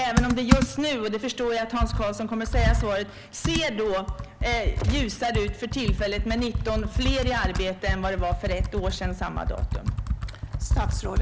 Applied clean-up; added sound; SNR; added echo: none; Computer keyboard + Gunshot, gunfire; -1 dB; none.